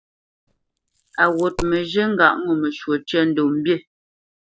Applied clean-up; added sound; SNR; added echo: none; Coin (dropping); 14 dB; none.